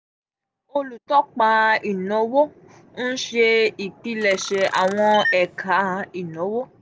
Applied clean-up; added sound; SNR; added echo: none; Camera; 9 dB; none.